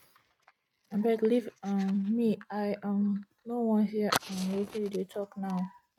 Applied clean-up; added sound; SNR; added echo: neural mask model RNNoise.